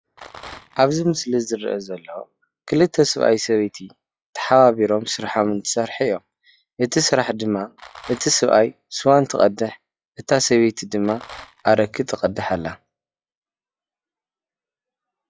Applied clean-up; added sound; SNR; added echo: classical method log-MMSE.